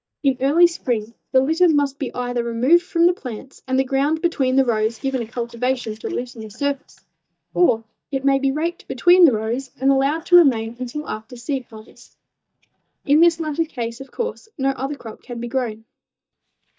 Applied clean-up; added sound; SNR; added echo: neural mask model DeepFilterNet 3.